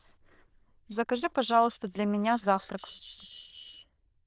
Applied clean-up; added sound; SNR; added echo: neural diffusion model UNIVERSE++.